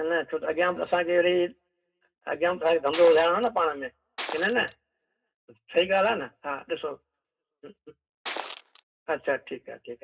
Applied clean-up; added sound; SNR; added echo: none; Shatter; -2 dB; reverberation time 0.2 s.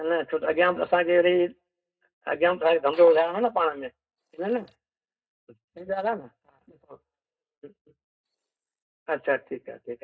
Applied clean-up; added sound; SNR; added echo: neural mask model DeepFilterNet 3.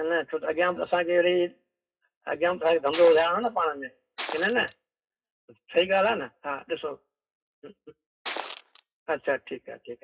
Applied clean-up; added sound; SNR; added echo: classical method WPE with log-MMSE.